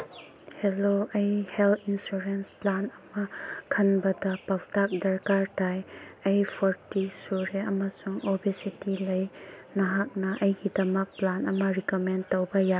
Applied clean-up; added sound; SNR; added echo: none; none; none; none.